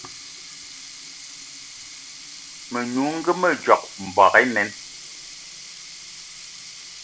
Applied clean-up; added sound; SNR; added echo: none; Sink (filling or washing); 14 dB; none.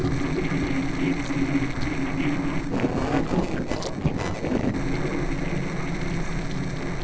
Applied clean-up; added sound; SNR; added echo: neural separator model SepFormer DNS4.